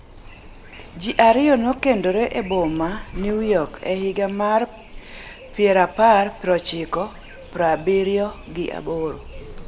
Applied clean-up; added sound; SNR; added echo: none; Zipper (clothing); 18 dB; reverberation time 0.9 s.